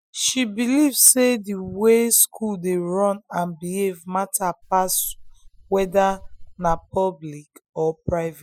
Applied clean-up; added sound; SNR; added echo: classical method spectral subtraction.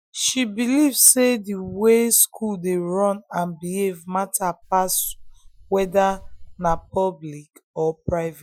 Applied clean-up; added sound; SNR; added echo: classical method Wiener filter.